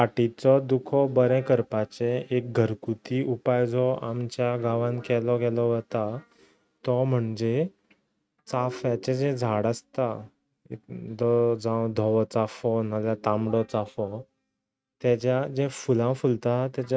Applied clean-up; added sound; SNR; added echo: neural mask model RNNoise.